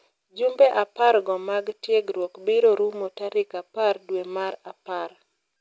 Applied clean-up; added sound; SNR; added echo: none; none; none; none.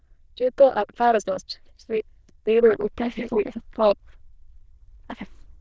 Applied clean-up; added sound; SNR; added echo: neural diffusion model UNIVERSE++.